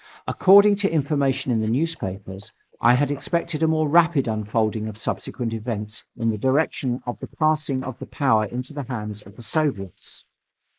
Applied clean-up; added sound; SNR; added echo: neural mask model Resemble Enhance denoiser.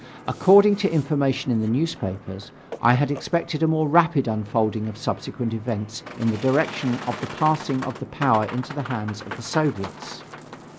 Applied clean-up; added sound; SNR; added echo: none; Boat, Water vehicle; 15 dB; none.